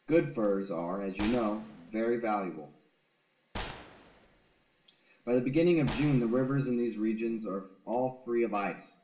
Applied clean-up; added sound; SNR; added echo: none; Gunshot, gunfire; 15 dB; reverberation time 0.5 s.